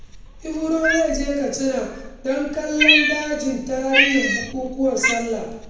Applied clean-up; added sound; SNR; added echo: none; Cat; 1 dB; reverberation time 0.9 s.